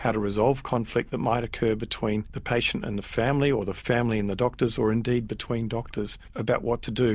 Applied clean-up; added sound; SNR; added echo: none; Purr; 17 dB; none.